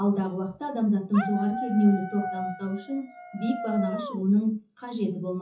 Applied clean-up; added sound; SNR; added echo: classical method WPE with log-MMSE.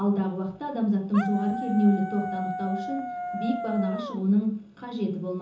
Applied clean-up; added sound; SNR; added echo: none; Dog; 7 dB; reverberation time 0.6 s.